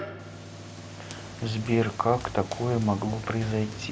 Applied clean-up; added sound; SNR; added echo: none; Run + Mechanical fan; 12 dB; none.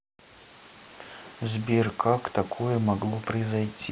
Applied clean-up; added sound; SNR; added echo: none; none; none; none.